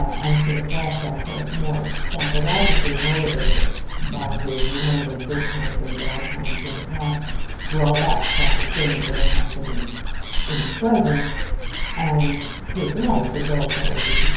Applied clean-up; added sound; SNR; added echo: none; Animal; -4 dB; reverberation time 0.9 s.